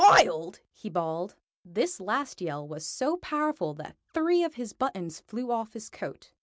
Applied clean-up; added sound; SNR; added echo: none; none; none; none.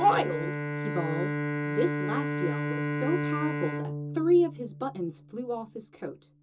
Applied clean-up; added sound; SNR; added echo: none; Bowed string instrument; 2 dB; reverberation time 0.2 s.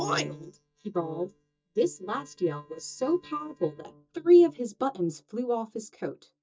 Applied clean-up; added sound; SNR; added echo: neural mask model DeepFilterNet 3.